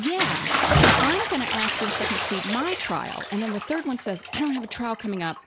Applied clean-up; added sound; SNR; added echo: none; Bathtub (filling or washing) / Splash, splatter; -3 dB; none.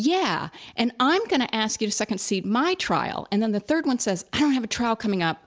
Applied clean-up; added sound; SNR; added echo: none; none; none; none.